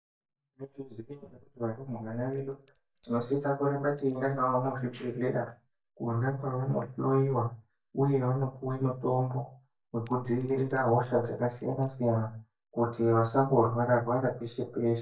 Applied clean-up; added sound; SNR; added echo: neural mask model DeepFilterNet 3.